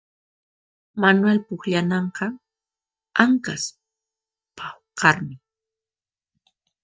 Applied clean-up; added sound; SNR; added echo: neural mask model DeepFilterNet 3.